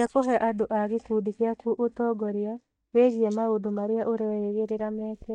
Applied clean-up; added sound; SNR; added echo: neural mask model DeepFilterNet 3.